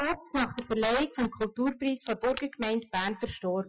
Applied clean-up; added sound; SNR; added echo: classical method Wiener filter.